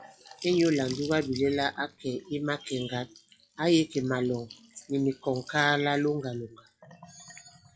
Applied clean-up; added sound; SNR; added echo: classical method log-MMSE.